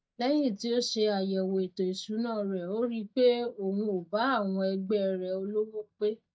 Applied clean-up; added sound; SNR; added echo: neural mask model DeepFilterNet 3.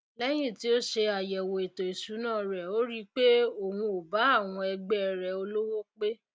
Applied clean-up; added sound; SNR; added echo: none; none; none; none.